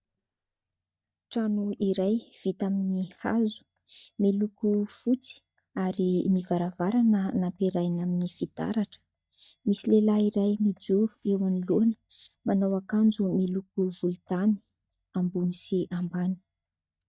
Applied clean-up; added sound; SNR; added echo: neural mask model DeepFilterNet 3.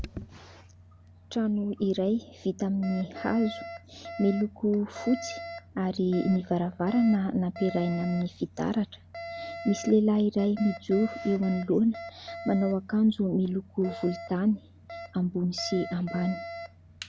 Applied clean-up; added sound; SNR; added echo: none; Alarm; 14 dB; none.